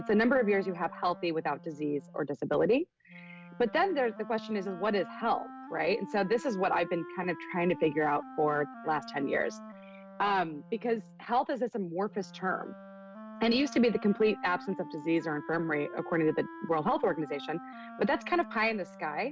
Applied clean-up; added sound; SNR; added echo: none; Wind instrument, woodwind instrument; 15 dB; none.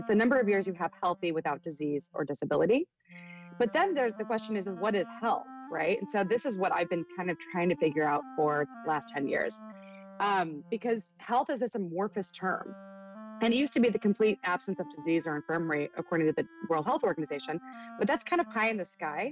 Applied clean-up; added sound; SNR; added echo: neural mask model RNNoise.